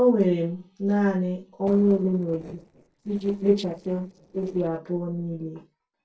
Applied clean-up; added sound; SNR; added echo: neural separator model SepFormer DNS4.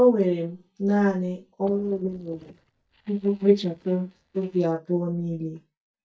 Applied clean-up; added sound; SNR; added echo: neural mask model DeepFilterNet 3.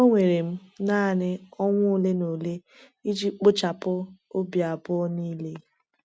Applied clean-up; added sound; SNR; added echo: none; none; none; none.